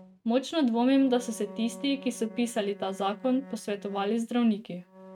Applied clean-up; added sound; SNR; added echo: neural mask model RNNoise.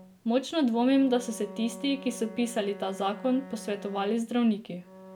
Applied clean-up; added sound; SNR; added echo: none; Bowed string instrument; 17 dB; none.